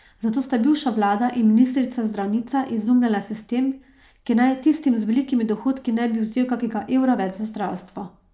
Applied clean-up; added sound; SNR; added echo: none; none; none; none.